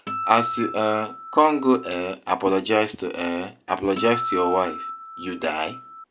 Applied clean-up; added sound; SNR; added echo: none; Acoustic guitar; 8 dB; none.